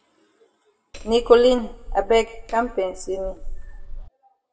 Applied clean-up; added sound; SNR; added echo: none; Hammer; 11 dB; reverberation time 0.7 s.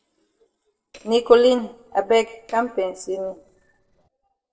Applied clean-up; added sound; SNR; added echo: neural separator model SepFormer DNS4.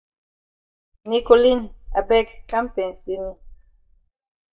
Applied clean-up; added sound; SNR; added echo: neural mask model DeepFilterNet 3.